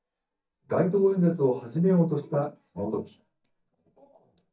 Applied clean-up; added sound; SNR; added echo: neural mask model DeepFilterNet 3.